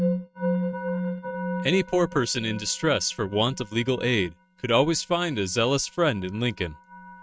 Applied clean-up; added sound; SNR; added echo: neural mask model RNNoise.